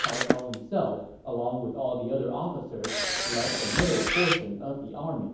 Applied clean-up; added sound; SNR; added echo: none; Camera; 2 dB; reverberation time 0.9 s.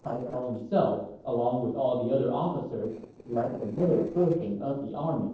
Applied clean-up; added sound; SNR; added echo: neural separator model SepFormer DNS4.